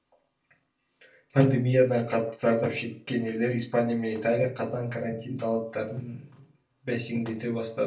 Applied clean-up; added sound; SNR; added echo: none; none; none; reverberation time 0.3 s.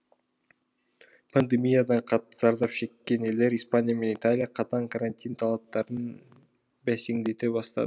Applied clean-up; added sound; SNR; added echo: none; none; none; none.